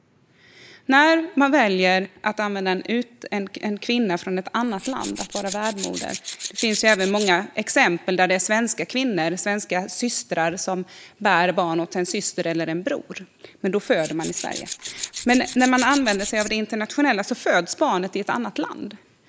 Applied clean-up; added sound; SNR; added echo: neural mask model Resemble Enhance denoiser.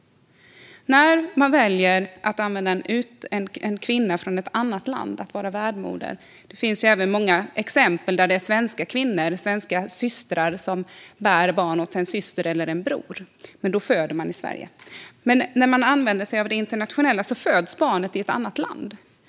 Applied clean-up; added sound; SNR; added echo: none; none; none; none.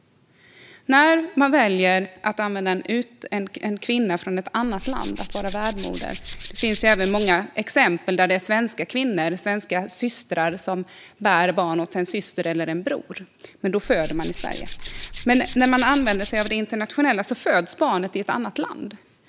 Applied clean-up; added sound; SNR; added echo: none; Tools; 7 dB; none.